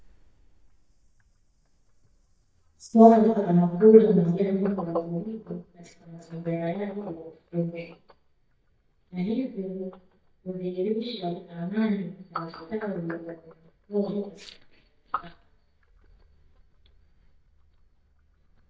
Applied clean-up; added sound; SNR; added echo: neural mask model DeepFilterNet 3.